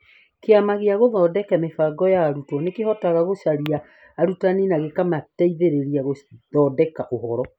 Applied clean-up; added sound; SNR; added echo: none; none; none; none.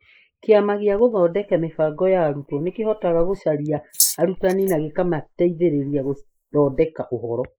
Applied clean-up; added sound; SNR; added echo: neural mask model Resemble Enhance denoiser.